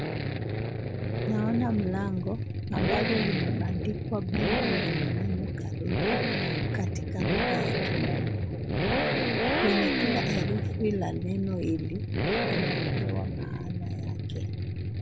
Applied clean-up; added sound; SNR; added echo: none; Accelerating, revving, vroom; -5 dB; none.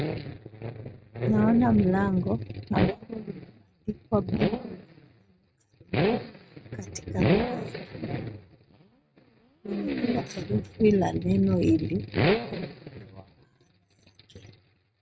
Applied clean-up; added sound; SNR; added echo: neural mask model RNNoise.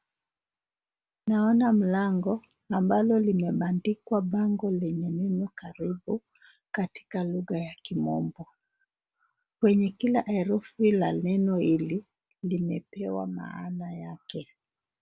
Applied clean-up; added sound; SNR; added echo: none; none; none; none.